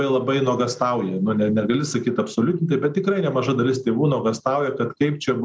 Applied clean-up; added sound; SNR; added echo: none; none; none; none.